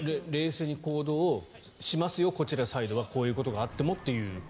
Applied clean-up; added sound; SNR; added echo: none; none; none; none.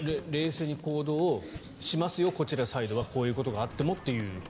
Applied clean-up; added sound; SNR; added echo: none; Explosion + Computer keyboard; 18 dB; none.